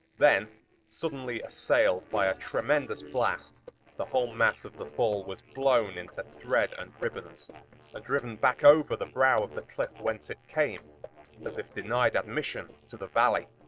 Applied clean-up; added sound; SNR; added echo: neural separator model SepFormer DNS4.